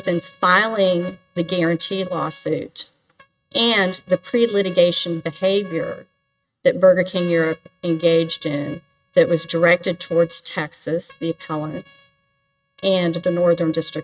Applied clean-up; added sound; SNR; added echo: neural mask model RNNoise.